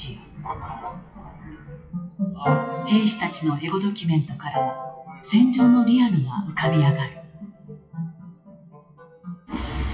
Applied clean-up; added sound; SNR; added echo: classical method WPE with log-MMSE.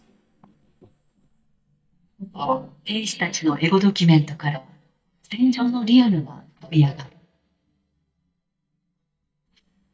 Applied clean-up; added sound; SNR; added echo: neural mask model DeepFilterNet 3.